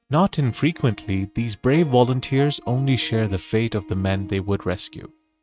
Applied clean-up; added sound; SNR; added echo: neural mask model RNNoise.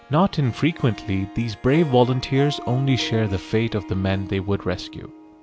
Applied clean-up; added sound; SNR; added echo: none; Harp; 15 dB; none.